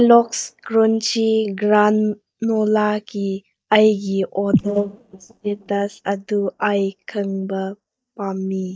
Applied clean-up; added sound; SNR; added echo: neural mask model DeepFilterNet 3.